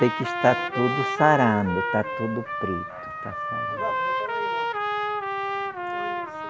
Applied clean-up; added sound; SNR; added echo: none; Trumpet; 2 dB; none.